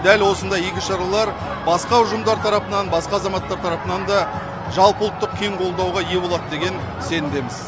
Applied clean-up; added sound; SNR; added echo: none; none; none; none.